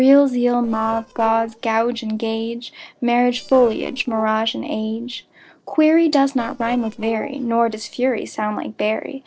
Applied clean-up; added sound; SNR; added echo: neural separator model SepFormer DNS4.